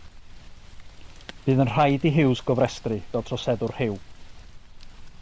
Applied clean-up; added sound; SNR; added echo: none; Rain; 16 dB; none.